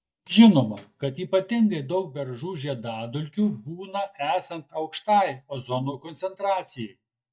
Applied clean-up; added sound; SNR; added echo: neural mask model DeepFilterNet 3.